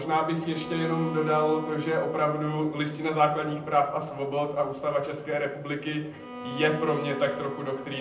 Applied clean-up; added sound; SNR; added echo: none; Bowed string instrument; 13 dB; reverberation time 0.6 s.